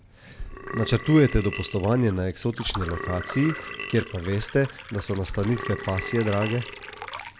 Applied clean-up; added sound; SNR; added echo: none; Burping, eructation + Liquid; 11 dB; none.